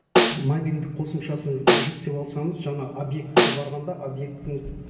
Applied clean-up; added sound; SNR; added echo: none; Snare drum; -4 dB; reverberation time 2.8 s.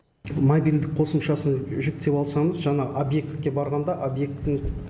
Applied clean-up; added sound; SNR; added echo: none; none; none; none.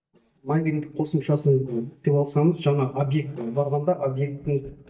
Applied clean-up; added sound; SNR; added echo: neural mask model DeepFilterNet 3.